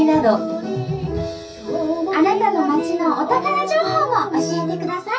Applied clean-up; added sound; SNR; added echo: none; none; none; reverberation time 0.3 s.